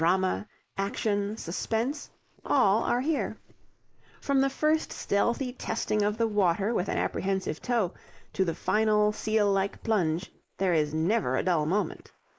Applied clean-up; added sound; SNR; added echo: neural mask model Resemble Enhance denoiser.